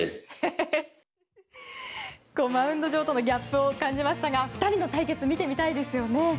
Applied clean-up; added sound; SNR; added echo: none; none; none; none.